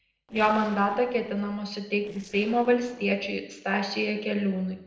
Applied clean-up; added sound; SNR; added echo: neural separator model SepFormer DNS4.